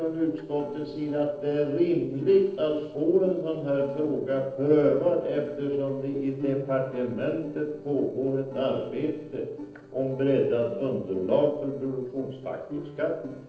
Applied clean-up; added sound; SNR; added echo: neural separator model SepFormer DNS4.